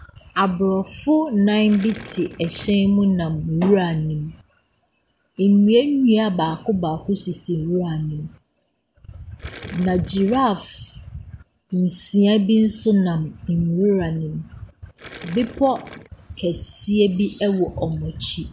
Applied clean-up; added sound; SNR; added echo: none; Gurgling; 18 dB; none.